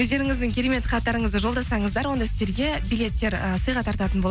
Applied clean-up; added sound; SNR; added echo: none; none; none; none.